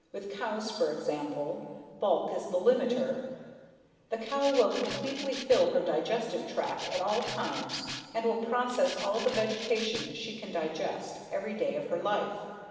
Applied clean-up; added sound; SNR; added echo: none; Rattle (instrument); 10 dB; reverberation time 1.6 s.